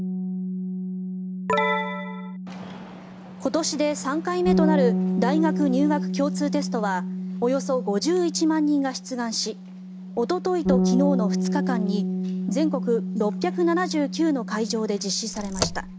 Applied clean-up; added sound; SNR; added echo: none; Bass guitar + Car; 2 dB; none.